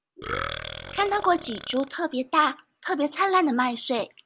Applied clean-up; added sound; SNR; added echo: none; Burping, eructation; 10 dB; none.